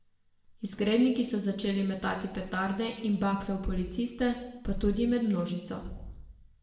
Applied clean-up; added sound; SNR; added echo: none; none; none; reverberation time 0.8 s.